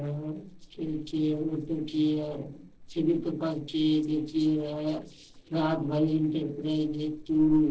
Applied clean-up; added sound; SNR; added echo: neural separator model SepFormer DNS4.